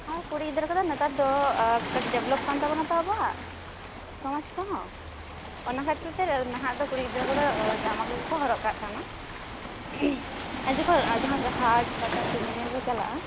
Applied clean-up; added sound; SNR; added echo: none; Waves, surf; 5 dB; none.